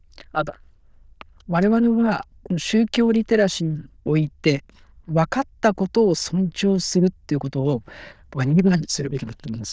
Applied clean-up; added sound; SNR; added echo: neural diffusion model UNIVERSE++.